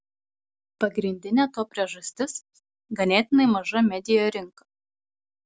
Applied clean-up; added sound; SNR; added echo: none; none; none; none.